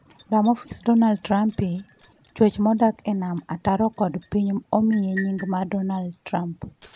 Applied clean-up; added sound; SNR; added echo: none; Liquid; 18 dB; none.